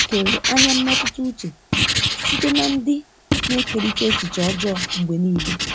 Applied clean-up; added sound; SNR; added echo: none; Writing; 0 dB; none.